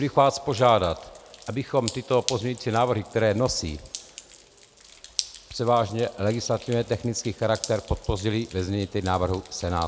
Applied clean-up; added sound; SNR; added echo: none; Drip; 16 dB; none.